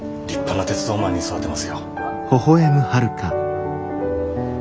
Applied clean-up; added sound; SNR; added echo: none; none; none; none.